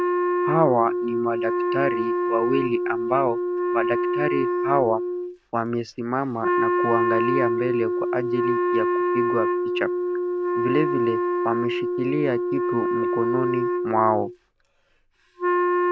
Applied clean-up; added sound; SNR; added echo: none; Wind instrument, woodwind instrument; -3 dB; none.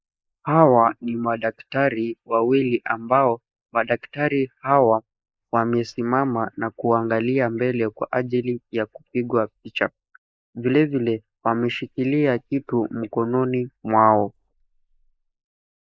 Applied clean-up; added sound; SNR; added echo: neural mask model Resemble Enhance denoiser.